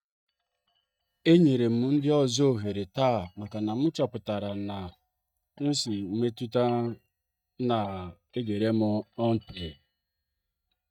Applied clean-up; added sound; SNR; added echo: neural mask model DeepFilterNet 3.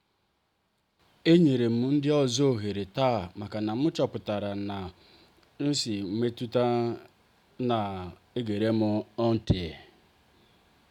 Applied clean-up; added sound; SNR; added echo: none; none; none; none.